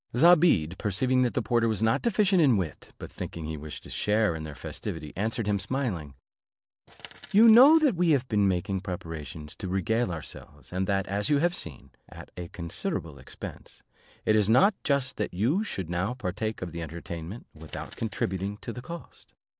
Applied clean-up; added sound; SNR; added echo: neural separator model SepFormer DNS4.